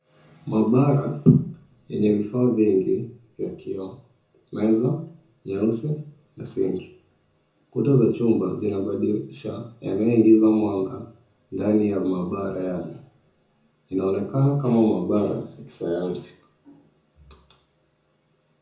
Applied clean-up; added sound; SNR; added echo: none; none; none; reverberation time 0.6 s.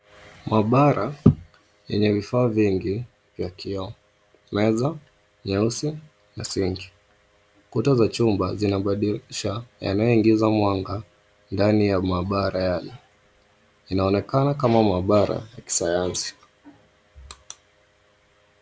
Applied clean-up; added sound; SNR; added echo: none; none; none; none.